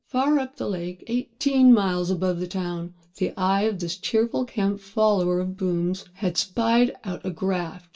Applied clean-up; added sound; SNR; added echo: none; none; none; reverberation time 0.2 s.